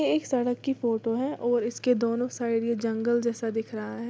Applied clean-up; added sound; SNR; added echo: none; none; none; none.